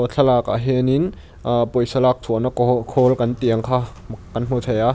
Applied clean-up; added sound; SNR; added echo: none; none; none; none.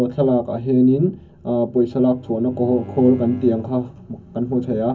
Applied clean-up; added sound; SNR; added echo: none; Bowed string instrument; 18 dB; reverberation time 0.3 s.